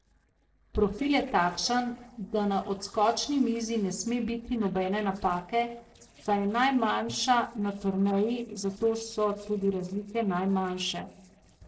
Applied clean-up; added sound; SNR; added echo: neural separator model SepFormer DNS4.